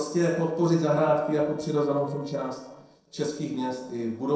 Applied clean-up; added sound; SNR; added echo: neural separator model SepFormer DNS4.